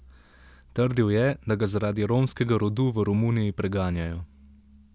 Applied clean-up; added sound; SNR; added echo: none; none; none; none.